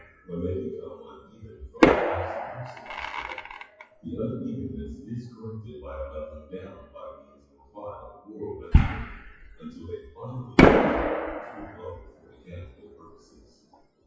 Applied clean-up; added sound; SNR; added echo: classical method WPE with log-MMSE.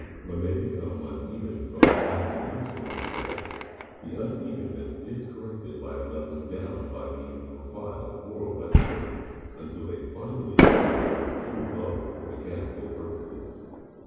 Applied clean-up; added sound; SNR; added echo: none; Fireworks; -5 dB; reverberation time 2.2 s.